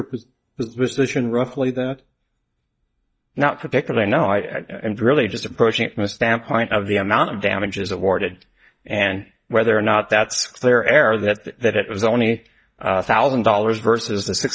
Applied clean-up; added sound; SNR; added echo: neural mask model DeepFilterNet 3.